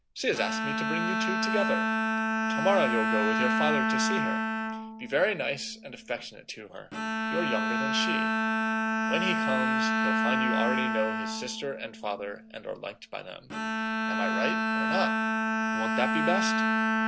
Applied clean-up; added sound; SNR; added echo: none; Bowed string instrument; -4 dB; none.